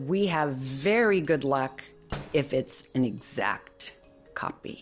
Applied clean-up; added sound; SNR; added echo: none; Slam; 18 dB; none.